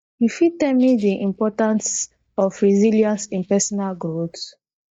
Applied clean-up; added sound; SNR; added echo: neural mask model DeepFilterNet 3.